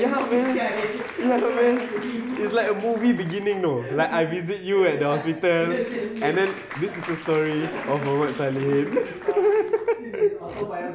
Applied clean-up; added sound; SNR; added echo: none; Applause; 17 dB; none.